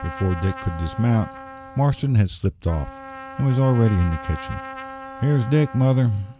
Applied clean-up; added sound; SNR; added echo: none; Trumpet; 15 dB; none.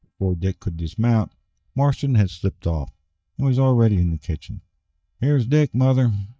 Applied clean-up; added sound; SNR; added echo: neural mask model DeepFilterNet 3.